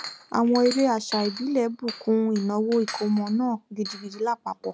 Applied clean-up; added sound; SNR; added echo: none; Chink, clink; 15 dB; none.